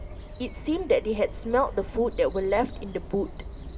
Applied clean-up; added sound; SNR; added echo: none; Bird vocalization, bird call, bird song; 10 dB; reverberation time 0.3 s.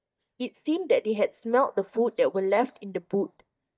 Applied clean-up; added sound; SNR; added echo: neural mask model DeepFilterNet 3.